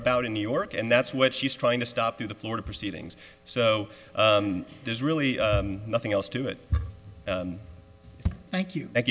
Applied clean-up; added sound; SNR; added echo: none; none; none; none.